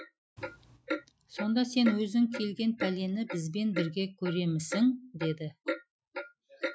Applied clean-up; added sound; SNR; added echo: classical method Wiener filter.